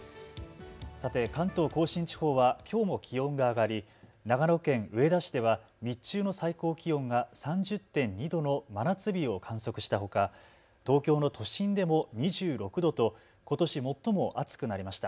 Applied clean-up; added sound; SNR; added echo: none; none; none; none.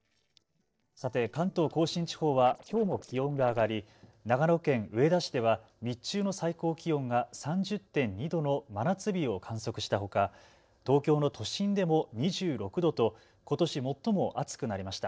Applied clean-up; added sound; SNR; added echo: neural separator model SepFormer DNS4.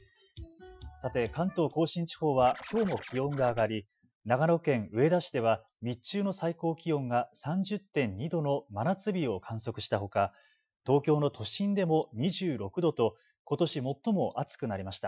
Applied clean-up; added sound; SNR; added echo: classical method Wiener filter.